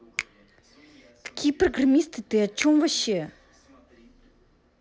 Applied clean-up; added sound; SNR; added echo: none; Finger snapping; 17 dB; none.